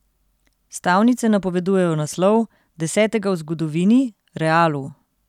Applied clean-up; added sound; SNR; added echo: none; none; none; none.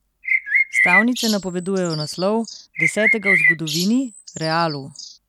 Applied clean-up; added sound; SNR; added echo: none; Bird; -2 dB; none.